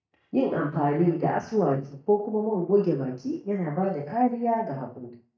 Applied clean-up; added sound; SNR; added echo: neural mask model DeepFilterNet 3.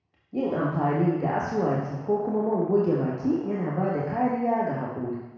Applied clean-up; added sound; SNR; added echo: none; Brass instrument; 20 dB; reverberation time 1.1 s.